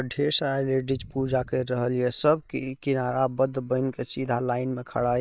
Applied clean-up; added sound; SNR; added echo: neural mask model DeepFilterNet 3.